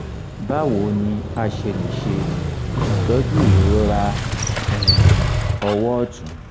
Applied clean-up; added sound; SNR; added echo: none; Motorcycle; -3 dB; none.